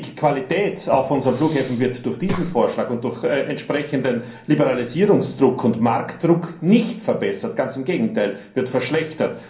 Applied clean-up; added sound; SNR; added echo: none; Breathing; 12 dB; reverberation time 0.6 s.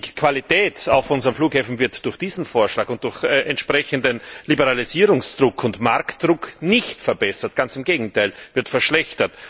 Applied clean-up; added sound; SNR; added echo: none; none; none; none.